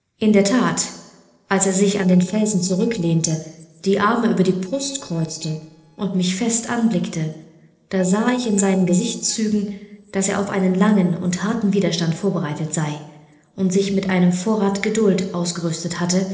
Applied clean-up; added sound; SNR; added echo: neural separator model SepFormer DNS4.